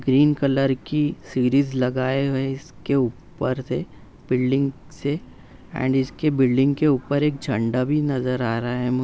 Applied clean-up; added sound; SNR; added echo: none; none; none; none.